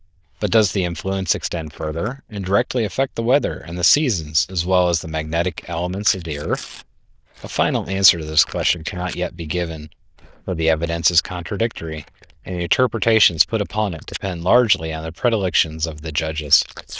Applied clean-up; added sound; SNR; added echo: neural diffusion model UNIVERSE++.